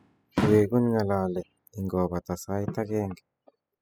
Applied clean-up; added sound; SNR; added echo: classical method spectral subtraction.